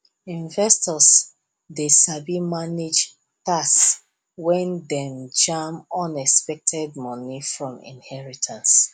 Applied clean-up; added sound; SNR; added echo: none; Whoosh, swoosh, swish; 20 dB; none.